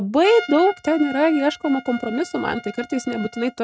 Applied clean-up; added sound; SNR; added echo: neural mask model RNNoise.